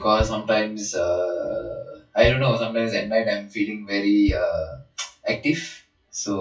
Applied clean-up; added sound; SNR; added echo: classical method WPE with log-MMSE.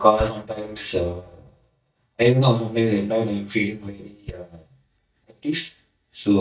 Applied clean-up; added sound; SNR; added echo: neural mask model DeepFilterNet 3.